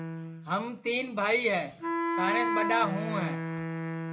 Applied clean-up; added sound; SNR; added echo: none; Wind instrument, woodwind instrument; 2 dB; reverberation time 0.3 s.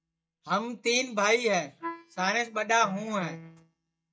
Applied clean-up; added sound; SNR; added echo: neural mask model DeepFilterNet 3.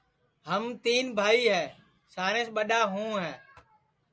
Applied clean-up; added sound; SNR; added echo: none; none; none; none.